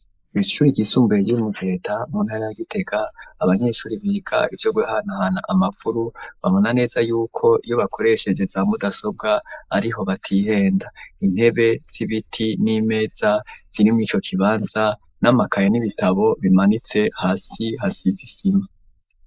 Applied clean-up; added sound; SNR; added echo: neural mask model Resemble Enhance denoiser.